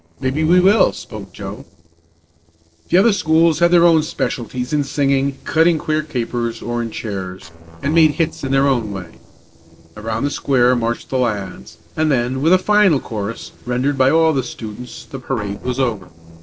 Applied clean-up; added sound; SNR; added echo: neural separator model SepFormer DNS4.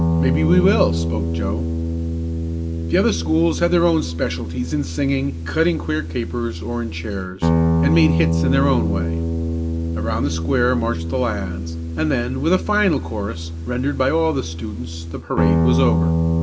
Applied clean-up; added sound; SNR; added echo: none; Guitar; -1 dB; reverberation time 1.7 s.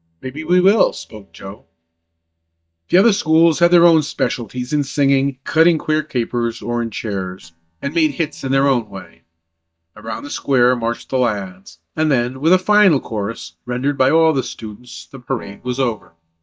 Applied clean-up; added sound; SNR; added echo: neural mask model DeepFilterNet 3.